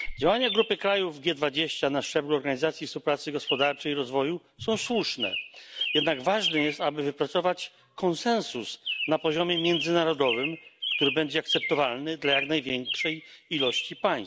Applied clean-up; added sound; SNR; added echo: none; Chirp, tweet; 8 dB; none.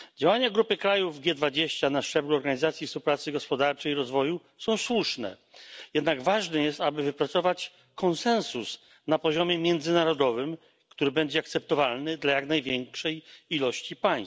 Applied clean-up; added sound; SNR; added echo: none; none; none; none.